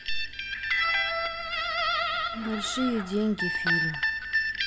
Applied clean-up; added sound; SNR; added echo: none; Guitar; -4 dB; none.